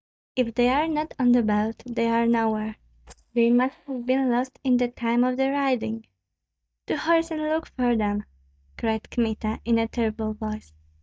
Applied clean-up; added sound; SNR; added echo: neural mask model DeepFilterNet 3.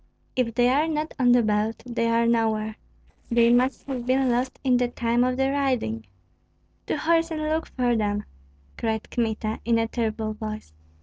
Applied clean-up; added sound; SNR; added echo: neural separator model SepFormer DNS4.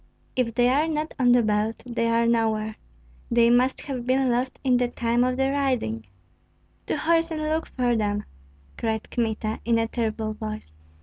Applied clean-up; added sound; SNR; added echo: none; none; none; none.